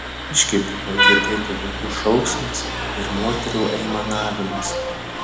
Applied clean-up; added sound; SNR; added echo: none; Vehicle horn, car horn, honking; 0 dB; reverberation time 0.8 s.